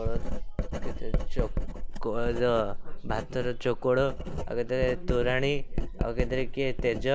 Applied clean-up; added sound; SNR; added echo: none; Writing; -1 dB; none.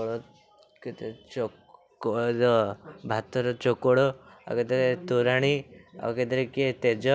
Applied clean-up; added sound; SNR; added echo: none; none; none; none.